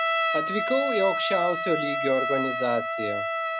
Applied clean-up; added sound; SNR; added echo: none; Trumpet; -1 dB; none.